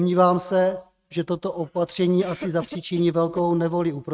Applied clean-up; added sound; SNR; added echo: neural mask model RNNoise.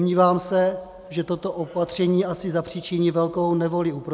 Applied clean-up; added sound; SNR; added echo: none; none; none; none.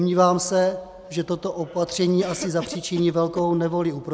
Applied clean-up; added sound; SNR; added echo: none; Cough; 19 dB; none.